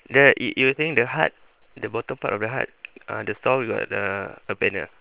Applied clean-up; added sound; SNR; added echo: neural separator model SepFormer WHAM!.